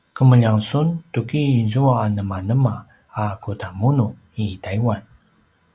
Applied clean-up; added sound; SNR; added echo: none; none; none; none.